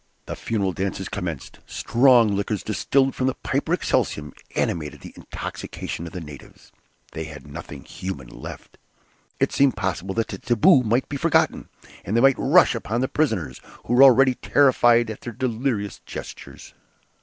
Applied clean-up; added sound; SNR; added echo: none; none; none; none.